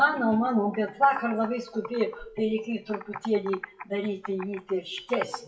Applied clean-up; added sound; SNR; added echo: classical method WPE with log-MMSE.